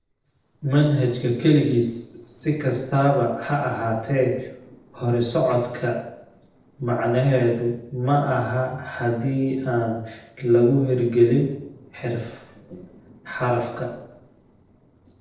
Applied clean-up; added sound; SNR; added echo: neural separator model SepFormer DNS4.